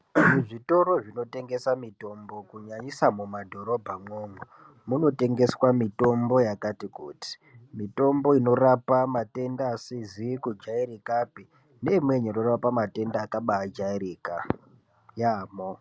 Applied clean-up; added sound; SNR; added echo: none; none; none; none.